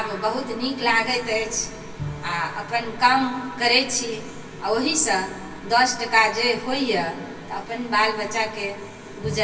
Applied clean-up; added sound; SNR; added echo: none; Bowed string instrument; 19 dB; reverberation time 0.2 s.